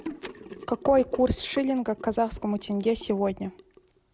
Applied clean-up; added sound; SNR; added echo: none; Sink (filling or washing) / Gurgling; 17 dB; none.